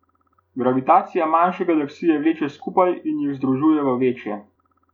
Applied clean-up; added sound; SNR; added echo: none; none; none; none.